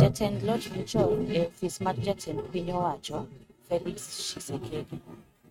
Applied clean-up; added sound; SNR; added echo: neural mask model RNNoise.